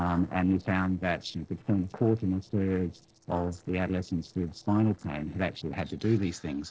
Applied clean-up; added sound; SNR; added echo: neural separator model SepFormer DNS4.